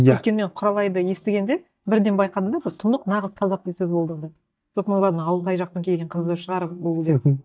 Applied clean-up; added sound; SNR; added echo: neural mask model DeepFilterNet 3.